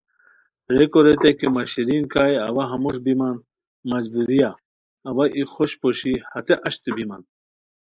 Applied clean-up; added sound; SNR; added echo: neural mask model Resemble Enhance denoiser.